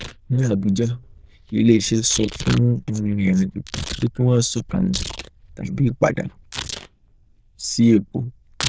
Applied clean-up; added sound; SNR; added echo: neural diffusion model UNIVERSE++.